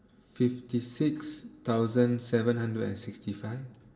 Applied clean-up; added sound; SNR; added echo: none; none; none; reverberation time 1.9 s.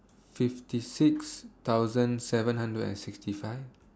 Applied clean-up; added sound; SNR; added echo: none; none; none; none.